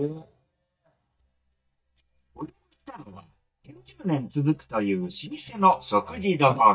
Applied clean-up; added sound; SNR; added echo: neural mask model DeepFilterNet 3.